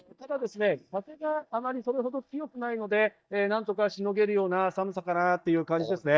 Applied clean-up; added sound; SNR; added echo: neural mask model DeepFilterNet 3.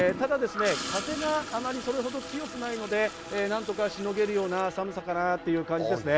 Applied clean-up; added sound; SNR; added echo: none; Toilet flush / Gurgling + Bowed string instrument; 10 dB; none.